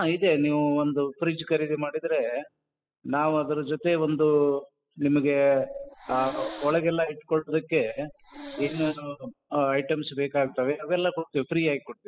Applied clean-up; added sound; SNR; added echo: classical method spectral subtraction.